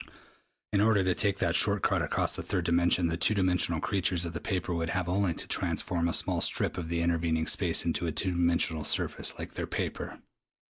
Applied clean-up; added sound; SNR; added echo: none; none; none; none.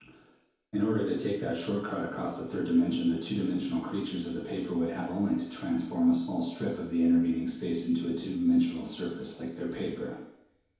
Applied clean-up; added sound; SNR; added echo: none; none; none; reverberation time 2.2 s.